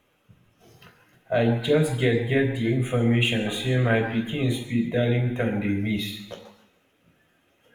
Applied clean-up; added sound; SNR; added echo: none; none; none; reverberation time 1.0 s.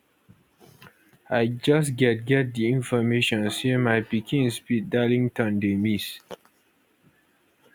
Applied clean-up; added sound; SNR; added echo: none; none; none; none.